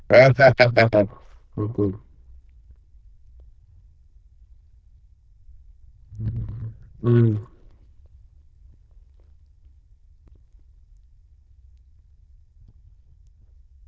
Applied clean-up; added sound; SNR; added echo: neural diffusion model UNIVERSE++.